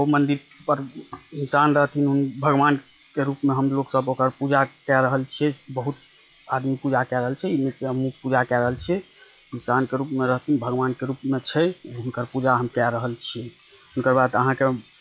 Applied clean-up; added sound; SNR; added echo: classical method log-MMSE.